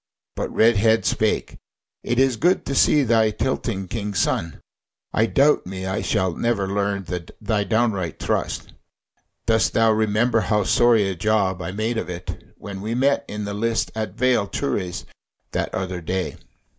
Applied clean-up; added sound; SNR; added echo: none; none; none; none.